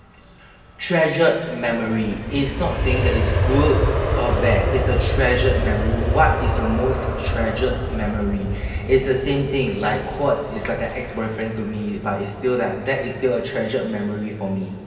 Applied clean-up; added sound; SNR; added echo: none; Aircraft; 2 dB; reverberation time 2.6 s.